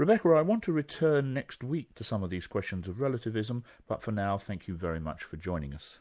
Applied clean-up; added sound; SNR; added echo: none; none; none; none.